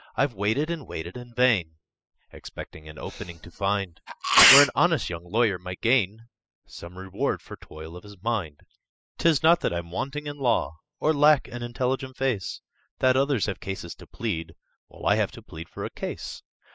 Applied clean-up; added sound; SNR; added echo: classical method spectral subtraction.